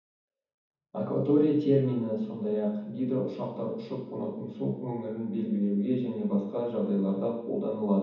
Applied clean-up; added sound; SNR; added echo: none; none; none; reverberation time 1.2 s.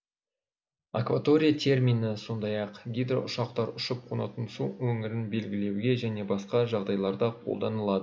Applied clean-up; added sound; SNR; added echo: none; none; none; none.